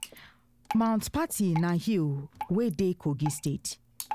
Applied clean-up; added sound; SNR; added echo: none; Drip; 14 dB; none.